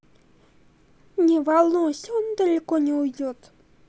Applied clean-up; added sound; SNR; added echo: none; none; none; none.